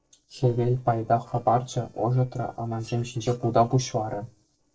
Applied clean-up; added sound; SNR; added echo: neural separator model SepFormer DNS4.